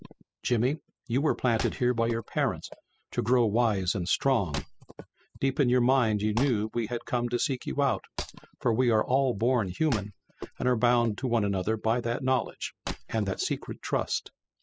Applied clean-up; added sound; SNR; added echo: classical method spectral subtraction.